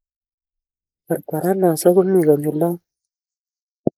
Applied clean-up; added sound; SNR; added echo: neural mask model Resemble Enhance denoiser.